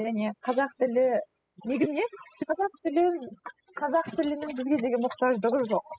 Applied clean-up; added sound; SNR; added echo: classical method spectral subtraction.